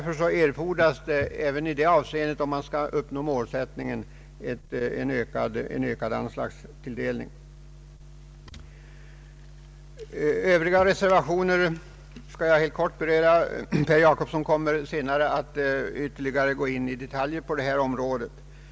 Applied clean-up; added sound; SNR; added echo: none; none; none; none.